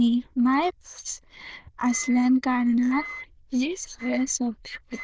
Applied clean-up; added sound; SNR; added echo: neural diffusion model UNIVERSE++.